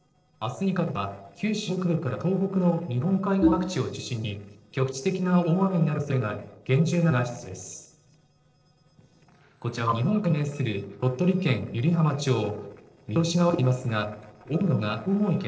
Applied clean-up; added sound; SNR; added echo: neural separator model SepFormer DNS4.